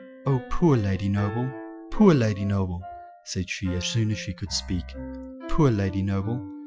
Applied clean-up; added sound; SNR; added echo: classical method Wiener filter.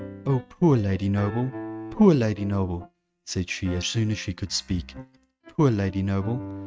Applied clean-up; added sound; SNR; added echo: neural mask model RNNoise.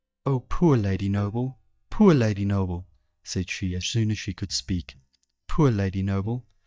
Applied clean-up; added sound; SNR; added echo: neural mask model DeepFilterNet 3.